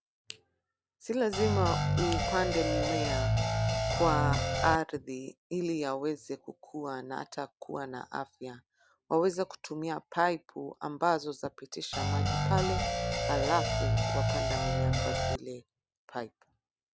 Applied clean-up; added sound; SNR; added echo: none; Guitar; -5 dB; none.